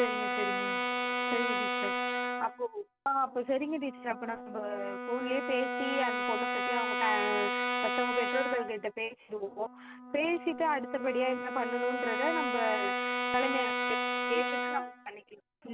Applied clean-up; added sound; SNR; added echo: none; Brass instrument; 0 dB; none.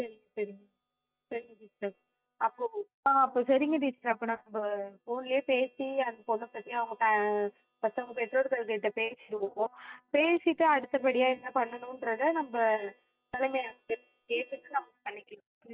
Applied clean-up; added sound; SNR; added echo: neural mask model DeepFilterNet 3.